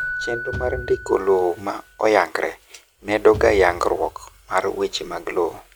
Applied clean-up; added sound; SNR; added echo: none; Keyboard (musical) + Bass drum / Thump, thud; 13 dB; none.